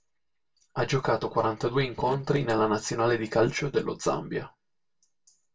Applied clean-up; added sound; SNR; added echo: neural separator model SepFormer DNS4.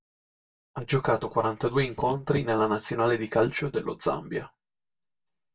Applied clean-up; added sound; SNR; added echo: neural mask model DeepFilterNet 3.